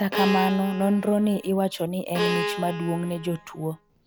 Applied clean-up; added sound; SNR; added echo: none; Bowed string instrument; 6 dB; none.